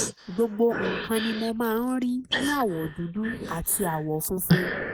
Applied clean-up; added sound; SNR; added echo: neural mask model Resemble Enhance denoiser.